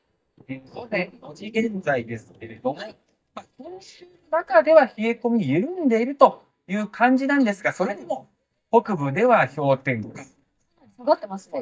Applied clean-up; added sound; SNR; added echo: neural mask model DeepFilterNet 3.